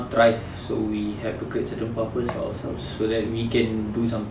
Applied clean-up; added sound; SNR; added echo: none; none; none; none.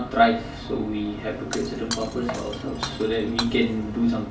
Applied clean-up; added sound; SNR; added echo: none; Shatter; 11 dB; reverberation time 0.4 s.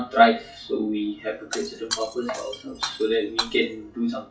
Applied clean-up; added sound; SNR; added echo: classical method WPE with log-MMSE.